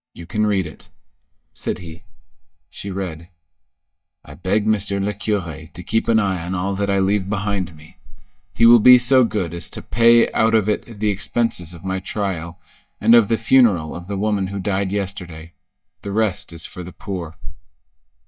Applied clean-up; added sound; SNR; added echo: neural mask model DeepFilterNet 3.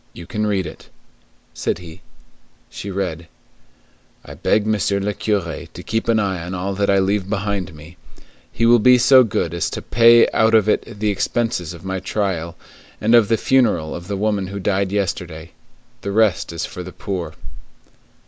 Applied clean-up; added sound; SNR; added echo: none; none; none; none.